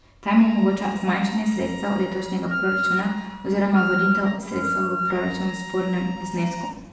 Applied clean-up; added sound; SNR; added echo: none; Wind instrument, woodwind instrument; 6 dB; reverberation time 0.9 s.